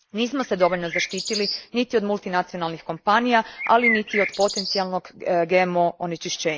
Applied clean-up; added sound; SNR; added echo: neural mask model Resemble Enhance denoiser.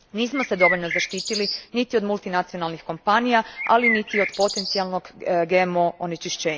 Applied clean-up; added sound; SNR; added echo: none; Bird; 3 dB; none.